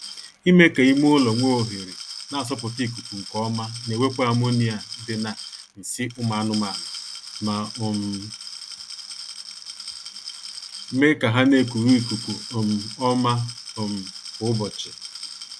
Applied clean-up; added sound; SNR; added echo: none; Glass; 13 dB; none.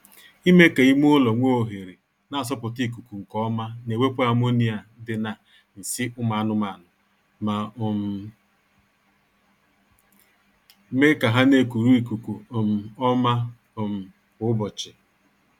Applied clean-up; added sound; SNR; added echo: none; none; none; none.